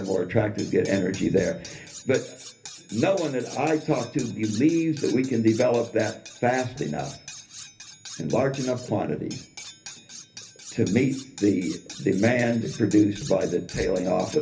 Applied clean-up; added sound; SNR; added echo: none; Cutlery, silverware; 18 dB; reverberation time 0.3 s.